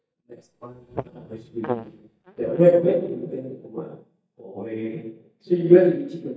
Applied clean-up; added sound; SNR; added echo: neural mask model DeepFilterNet 3.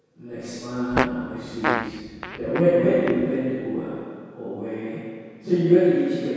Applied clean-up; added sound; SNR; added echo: none; Fart; 7 dB; reverberation time 2.0 s.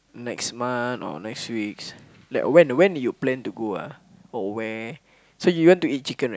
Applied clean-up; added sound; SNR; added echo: none; none; none; none.